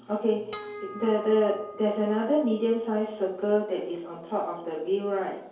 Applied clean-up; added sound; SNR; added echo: none; Harp; 15 dB; reverberation time 2.4 s.